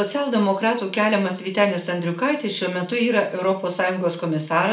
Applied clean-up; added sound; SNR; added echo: none; none; none; reverberation time 0.4 s.